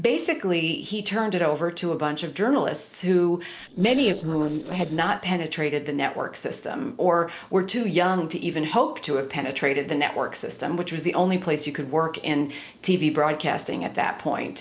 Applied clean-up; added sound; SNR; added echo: neural separator model SepFormer DNS4.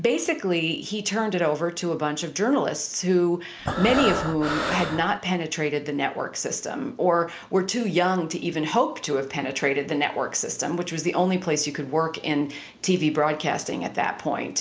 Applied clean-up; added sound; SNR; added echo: none; Breathing; 3 dB; none.